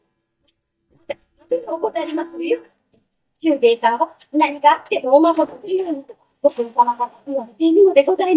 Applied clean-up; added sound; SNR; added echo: neural mask model DeepFilterNet 3.